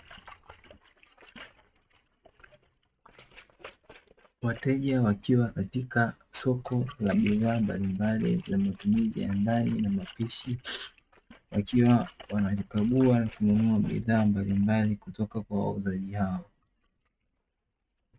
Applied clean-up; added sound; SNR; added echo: neural mask model RNNoise.